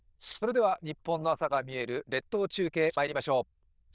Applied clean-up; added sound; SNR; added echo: neural diffusion model UNIVERSE++.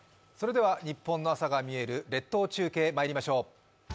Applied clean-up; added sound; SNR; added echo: none; none; none; none.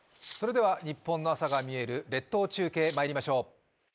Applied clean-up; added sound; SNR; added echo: neural mask model Resemble Enhance denoiser.